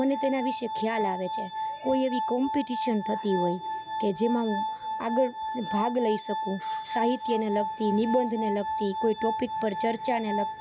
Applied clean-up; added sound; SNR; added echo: none; Glass; 4 dB; none.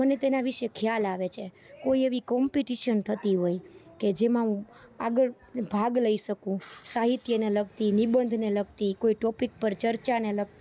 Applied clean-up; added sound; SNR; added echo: none; none; none; none.